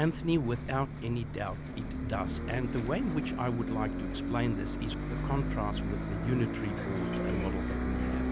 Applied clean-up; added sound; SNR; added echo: none; Bus; 0 dB; none.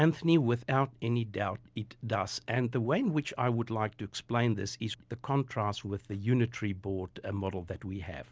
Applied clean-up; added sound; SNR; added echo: none; none; none; none.